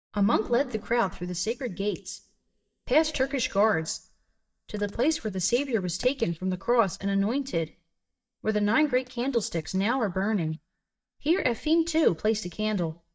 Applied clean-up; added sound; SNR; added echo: neural mask model DeepFilterNet 3.